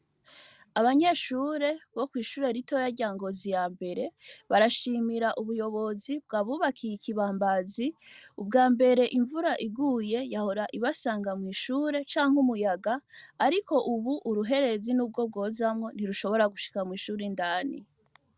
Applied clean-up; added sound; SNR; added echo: none; none; none; none.